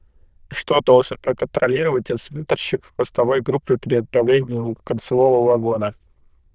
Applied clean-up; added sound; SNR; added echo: neural diffusion model UNIVERSE++.